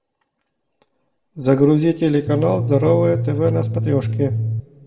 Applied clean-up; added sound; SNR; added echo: none; Bass guitar; 2 dB; reverberation time 1.4 s.